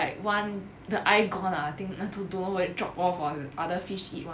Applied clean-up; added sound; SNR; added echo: none; none; none; none.